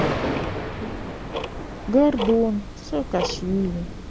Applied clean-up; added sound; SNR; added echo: none; Tick-tock + Thunder; 4 dB; none.